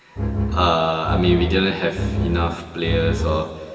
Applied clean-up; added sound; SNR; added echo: none; Bowed string instrument; 2 dB; reverberation time 2.3 s.